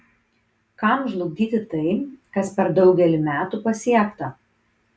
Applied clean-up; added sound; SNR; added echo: none; none; none; none.